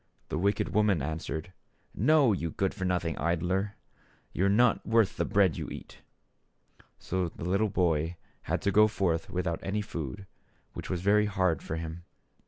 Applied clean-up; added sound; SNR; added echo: none; none; none; none.